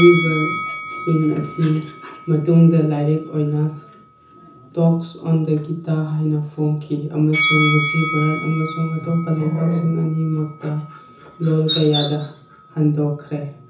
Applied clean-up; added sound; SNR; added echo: none; Bell; 10 dB; reverberation time 0.6 s.